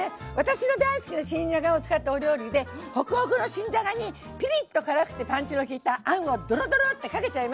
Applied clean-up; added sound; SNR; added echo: none; none; none; none.